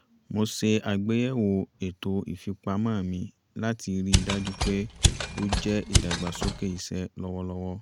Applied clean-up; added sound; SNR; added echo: none; Mechanisms; -2 dB; none.